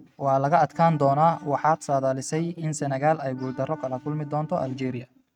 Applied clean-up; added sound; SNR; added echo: neural mask model RNNoise.